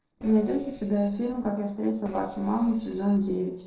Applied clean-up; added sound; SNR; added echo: neural separator model SepFormer DNS4.